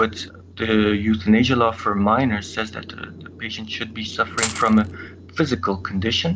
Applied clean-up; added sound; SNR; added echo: none; Coin (dropping); 8 dB; none.